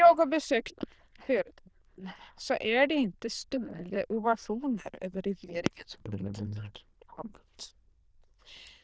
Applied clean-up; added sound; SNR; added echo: neural diffusion model UNIVERSE++.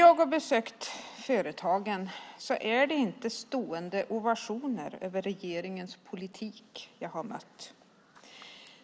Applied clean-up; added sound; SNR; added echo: none; none; none; none.